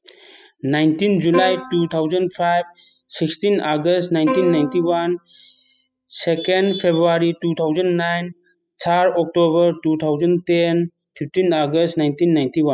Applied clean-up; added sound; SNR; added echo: classical method spectral subtraction.